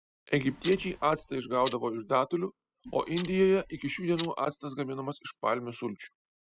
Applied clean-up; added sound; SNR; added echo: classical method spectral subtraction.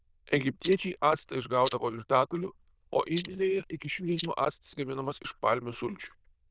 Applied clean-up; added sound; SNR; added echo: neural diffusion model UNIVERSE++.